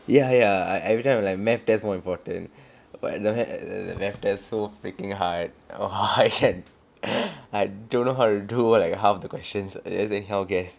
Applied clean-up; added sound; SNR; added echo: none; none; none; none.